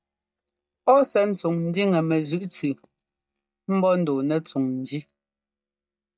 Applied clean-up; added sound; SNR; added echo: neural mask model DeepFilterNet 3.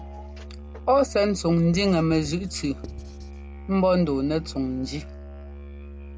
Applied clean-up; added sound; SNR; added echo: none; Musical instrument + Writing; 13 dB; none.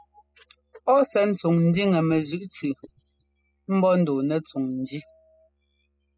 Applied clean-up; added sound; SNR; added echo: classical method spectral subtraction.